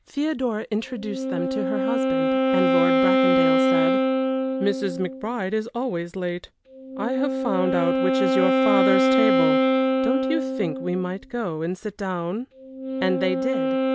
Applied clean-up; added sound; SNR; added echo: none; Wind instrument, woodwind instrument; -5 dB; none.